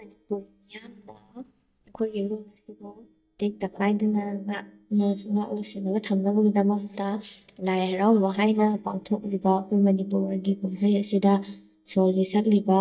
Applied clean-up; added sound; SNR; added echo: neural mask model DeepFilterNet 3.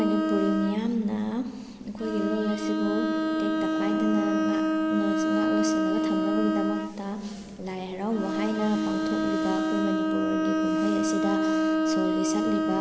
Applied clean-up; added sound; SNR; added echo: none; Bowed string instrument; -3 dB; none.